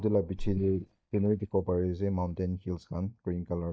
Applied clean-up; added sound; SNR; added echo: neural mask model DeepFilterNet 3.